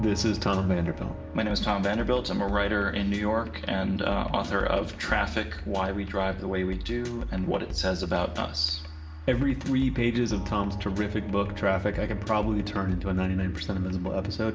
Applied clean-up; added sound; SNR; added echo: none; none; none; reverberation time 1.1 s.